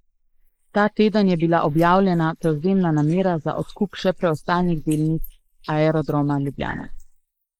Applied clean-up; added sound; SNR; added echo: neural mask model Resemble Enhance denoiser.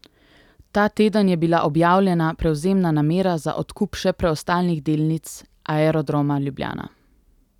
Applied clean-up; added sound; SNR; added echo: none; none; none; none.